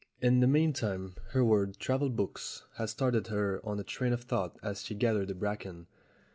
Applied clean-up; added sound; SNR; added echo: none; none; none; none.